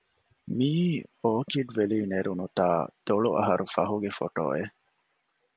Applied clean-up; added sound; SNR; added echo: none; none; none; none.